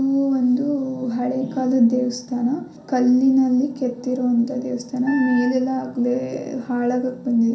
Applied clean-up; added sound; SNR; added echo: none; Wind instrument, woodwind instrument; 13 dB; reverberation time 0.6 s.